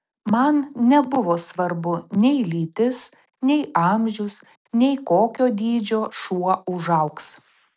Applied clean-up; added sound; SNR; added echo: none; none; none; none.